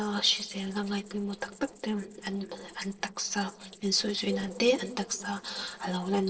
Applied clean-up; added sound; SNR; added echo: neural separator model SepFormer DNS4.